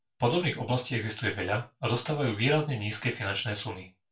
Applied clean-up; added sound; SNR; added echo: none; none; none; reverberation time 0.3 s.